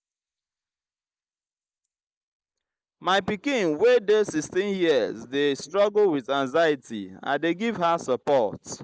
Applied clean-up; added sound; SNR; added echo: neural mask model Resemble Enhance denoiser.